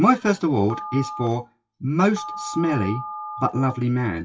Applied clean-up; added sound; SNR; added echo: classical method WPE with log-MMSE.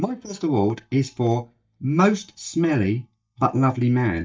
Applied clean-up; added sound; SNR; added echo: neural mask model DeepFilterNet 3.